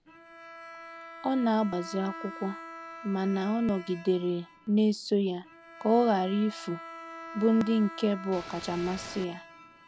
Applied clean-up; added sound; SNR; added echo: none; Bowed string instrument + Ocean / Boat, Water vehicle; 15 dB; none.